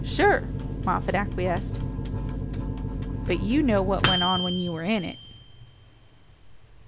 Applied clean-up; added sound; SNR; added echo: none; Microwave oven; 2 dB; none.